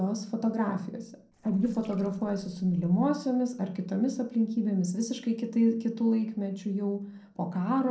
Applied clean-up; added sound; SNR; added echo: neural separator model SepFormer DNS4.